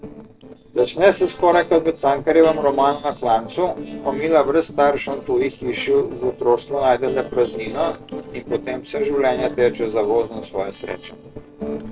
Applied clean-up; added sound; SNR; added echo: neural separator model SepFormer DNS4.